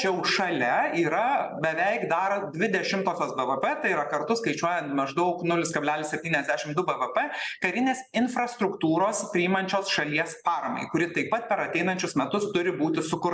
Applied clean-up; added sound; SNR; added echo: none; none; none; none.